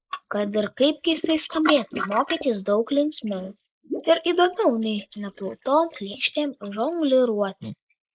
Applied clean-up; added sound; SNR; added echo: neural mask model Resemble Enhance denoiser.